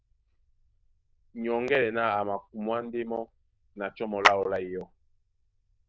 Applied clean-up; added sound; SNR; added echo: neural diffusion model UNIVERSE++.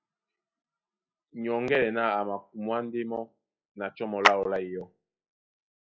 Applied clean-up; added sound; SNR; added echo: classical method log-MMSE.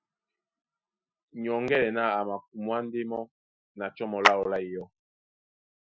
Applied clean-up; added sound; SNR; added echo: classical method Wiener filter.